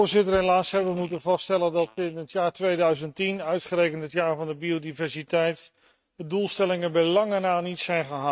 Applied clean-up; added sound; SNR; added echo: neural mask model RNNoise.